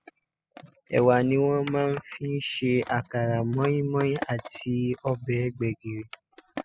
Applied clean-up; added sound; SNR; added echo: classical method spectral subtraction.